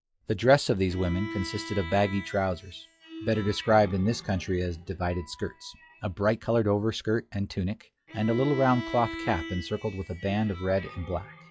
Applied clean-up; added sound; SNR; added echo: classical method log-MMSE.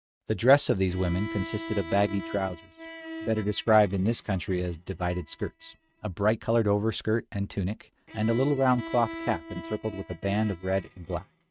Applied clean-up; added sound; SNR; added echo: neural mask model RNNoise.